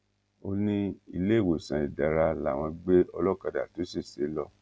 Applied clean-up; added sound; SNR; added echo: none; none; none; none.